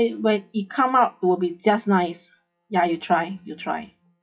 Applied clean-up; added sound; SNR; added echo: classical method WPE with log-MMSE.